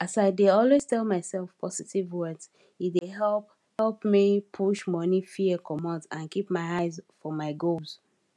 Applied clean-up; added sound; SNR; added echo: none; none; none; none.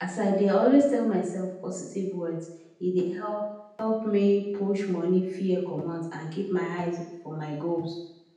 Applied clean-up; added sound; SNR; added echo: none; none; none; reverberation time 0.8 s.